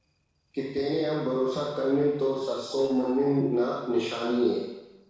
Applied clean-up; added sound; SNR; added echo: neural separator model SepFormer DNS4.